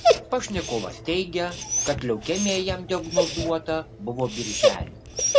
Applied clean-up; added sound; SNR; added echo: none; Dog; -3 dB; none.